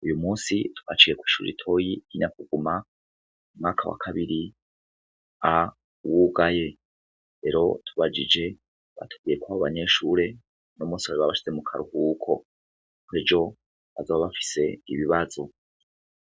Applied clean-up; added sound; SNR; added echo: none; none; none; none.